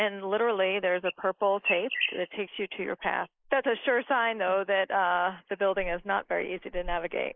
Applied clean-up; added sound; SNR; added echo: neural mask model Resemble Enhance denoiser.